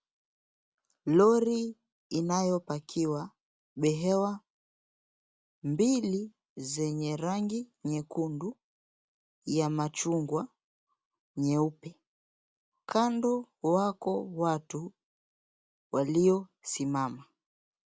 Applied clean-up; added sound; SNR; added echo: none; none; none; none.